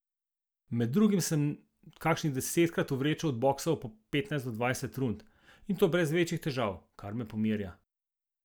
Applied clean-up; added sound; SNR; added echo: none; none; none; none.